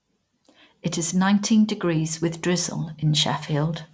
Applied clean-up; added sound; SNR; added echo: none; none; none; none.